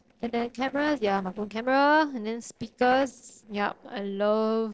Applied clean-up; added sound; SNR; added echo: neural separator model SepFormer DNS4.